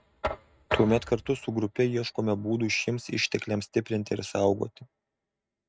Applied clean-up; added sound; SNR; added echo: neural mask model RNNoise.